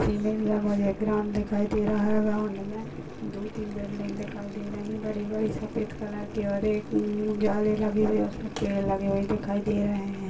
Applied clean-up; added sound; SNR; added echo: none; Boiling; 12 dB; reverberation time 0.2 s.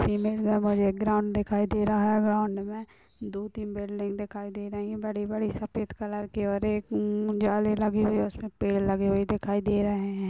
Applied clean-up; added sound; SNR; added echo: none; none; none; none.